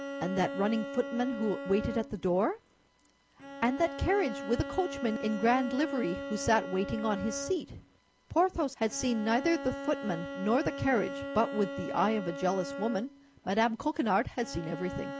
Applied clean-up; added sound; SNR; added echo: none; Bowed string instrument; 9 dB; none.